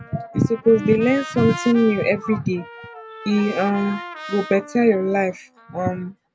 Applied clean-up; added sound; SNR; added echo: none; Trumpet; 15 dB; none.